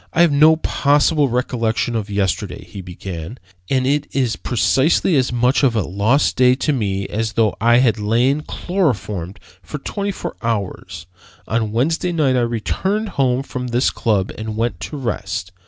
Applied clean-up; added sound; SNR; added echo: none; none; none; none.